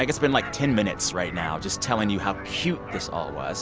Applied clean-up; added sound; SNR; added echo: none; none; none; none.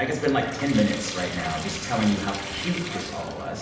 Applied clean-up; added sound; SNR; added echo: none; Trickle, dribble / Sink (filling or washing) / Water tap, faucet; 10 dB; reverberation time 0.8 s.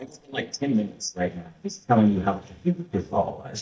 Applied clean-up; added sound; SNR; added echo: neural mask model DeepFilterNet 3.